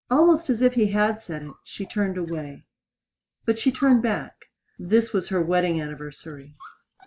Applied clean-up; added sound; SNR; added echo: neural mask model DeepFilterNet 3.